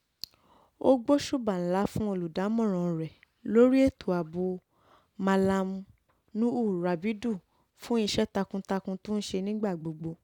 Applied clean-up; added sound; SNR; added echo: none; none; none; none.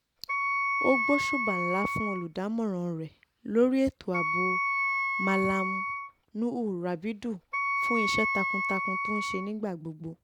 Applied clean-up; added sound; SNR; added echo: none; Wind instrument, woodwind instrument; -1 dB; none.